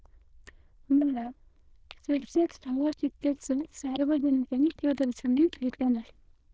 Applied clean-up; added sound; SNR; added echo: neural diffusion model UNIVERSE++.